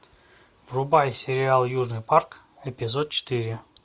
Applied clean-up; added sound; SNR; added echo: none; none; none; none.